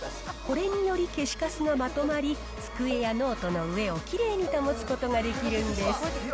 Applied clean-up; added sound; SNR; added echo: none; Brass instrument + Keyboard (musical); 12 dB; none.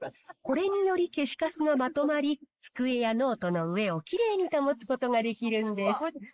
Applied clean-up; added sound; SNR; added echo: neural mask model Resemble Enhance denoiser.